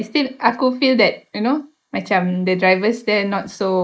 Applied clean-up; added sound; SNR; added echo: neural mask model Resemble Enhance denoiser.